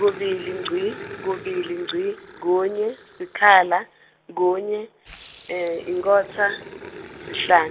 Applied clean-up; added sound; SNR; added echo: none; Growling; 17 dB; none.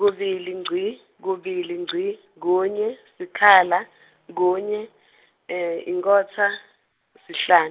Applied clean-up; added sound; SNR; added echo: none; none; none; none.